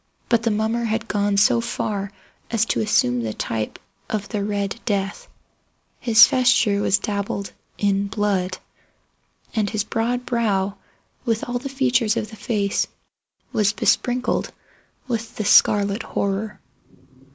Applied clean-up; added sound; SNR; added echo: none; none; none; none.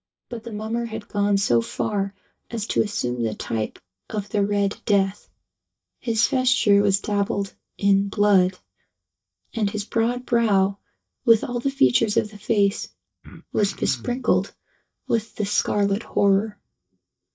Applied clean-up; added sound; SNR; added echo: neural mask model DeepFilterNet 3.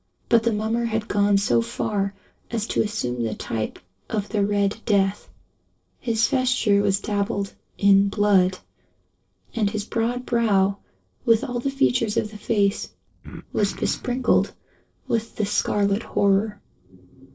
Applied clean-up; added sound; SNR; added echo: neural separator model SepFormer DNS4.